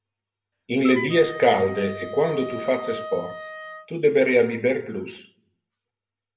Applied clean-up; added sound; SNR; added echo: none; Wind instrument, woodwind instrument; 11 dB; reverberation time 0.3 s.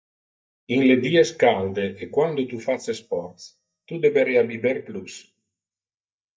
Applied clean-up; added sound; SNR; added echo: neural mask model DeepFilterNet 3.